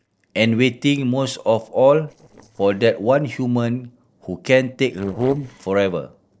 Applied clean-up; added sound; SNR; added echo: neural separator model SepFormer DNS4.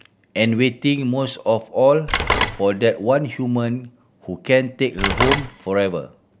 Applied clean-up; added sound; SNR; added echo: none; Telephone; 3 dB; none.